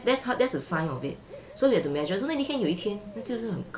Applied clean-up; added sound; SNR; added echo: none; Cricket / Bird; 19 dB; none.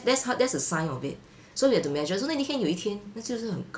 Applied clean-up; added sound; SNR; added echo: none; none; none; none.